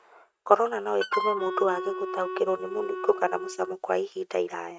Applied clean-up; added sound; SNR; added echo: neural mask model RNNoise.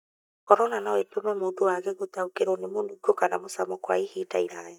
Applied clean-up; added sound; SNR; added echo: neural mask model DeepFilterNet 3.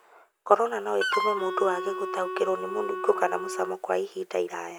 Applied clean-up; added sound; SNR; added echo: none; Wind instrument, woodwind instrument; 4 dB; none.